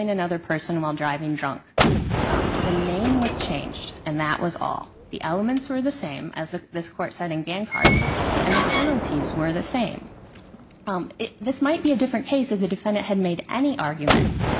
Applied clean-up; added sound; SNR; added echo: none; Gunshot, gunfire + Door; 1 dB; none.